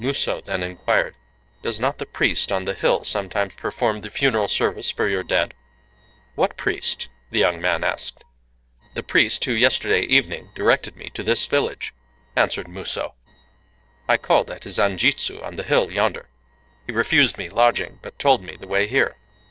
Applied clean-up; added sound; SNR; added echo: neural separator model SepFormer DNS4.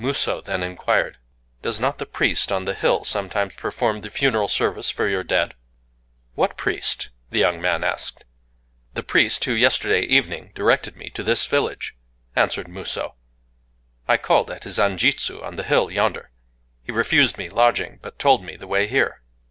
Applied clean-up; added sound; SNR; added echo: none; none; none; none.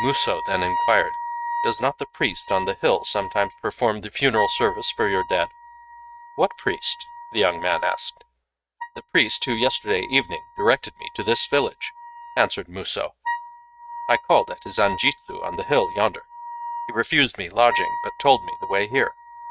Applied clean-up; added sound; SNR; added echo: neural mask model RNNoise.